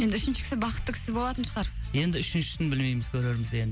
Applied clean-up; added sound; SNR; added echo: none; none; none; none.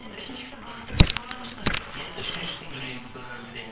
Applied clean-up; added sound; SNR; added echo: neural separator model SepFormer WHAMR!.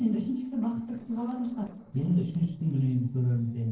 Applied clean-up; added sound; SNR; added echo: neural separator model SepFormer DNS4.